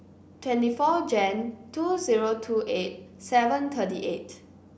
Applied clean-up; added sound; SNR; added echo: none; none; none; none.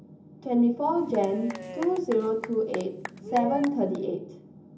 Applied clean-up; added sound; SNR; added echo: none; Applause / Cheering / Clapping; 12 dB; reverberation time 0.4 s.